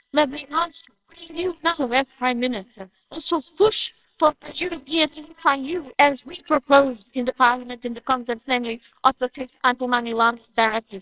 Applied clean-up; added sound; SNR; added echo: neural separator model SepFormer WHAMR!.